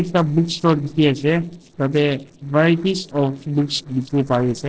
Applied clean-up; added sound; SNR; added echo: neural separator model SepFormer DNS4.